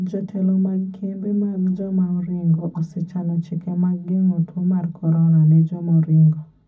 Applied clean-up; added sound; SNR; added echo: none; none; none; reverberation time 0.4 s.